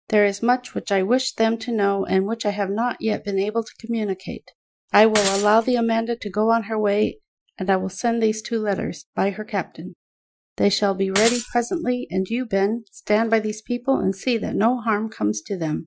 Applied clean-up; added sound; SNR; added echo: classical method Wiener filter.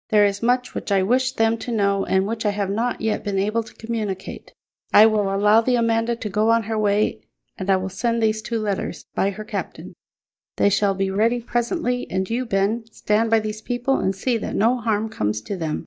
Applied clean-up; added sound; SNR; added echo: neural mask model DeepFilterNet 3.